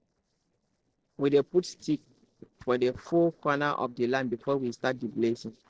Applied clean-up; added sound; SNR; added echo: neural separator model SepFormer DNS4.